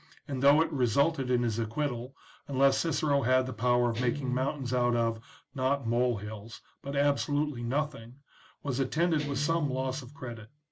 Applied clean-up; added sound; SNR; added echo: none; Guitar; 13 dB; none.